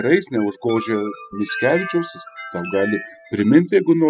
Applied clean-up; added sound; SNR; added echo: classical method spectral subtraction.